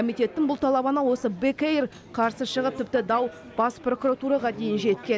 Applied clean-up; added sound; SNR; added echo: none; none; none; none.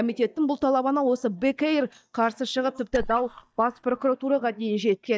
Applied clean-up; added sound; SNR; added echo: neural mask model DeepFilterNet 3.